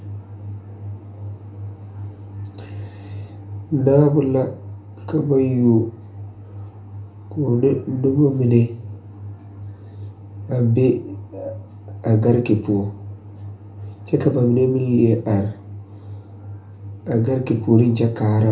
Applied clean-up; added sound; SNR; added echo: none; none; none; reverberation time 0.3 s.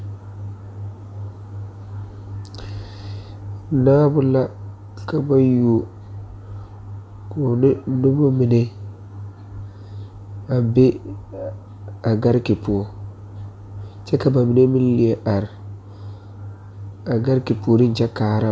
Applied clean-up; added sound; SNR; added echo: none; none; none; none.